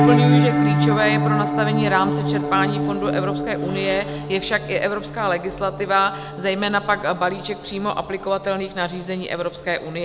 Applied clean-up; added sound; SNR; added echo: none; Piano; 0 dB; none.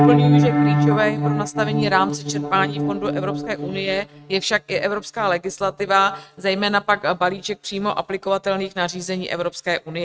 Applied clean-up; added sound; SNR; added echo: neural mask model RNNoise.